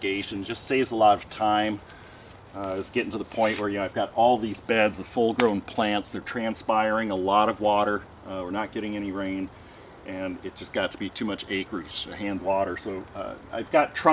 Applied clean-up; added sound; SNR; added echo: none; none; none; none.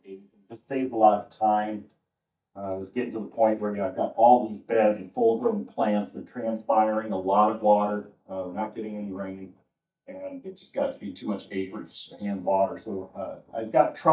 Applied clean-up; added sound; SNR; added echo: neural mask model DeepFilterNet 3.